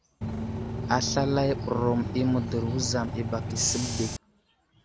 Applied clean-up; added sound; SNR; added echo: none; Bus / Engine; 4 dB; none.